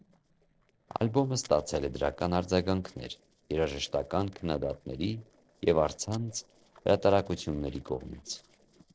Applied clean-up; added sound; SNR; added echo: neural separator model SepFormer DNS4.